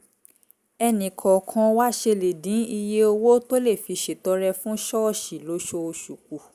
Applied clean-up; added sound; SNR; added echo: none; none; none; none.